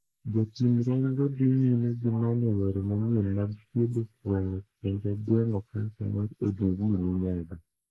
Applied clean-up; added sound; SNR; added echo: neural mask model Resemble Enhance denoiser.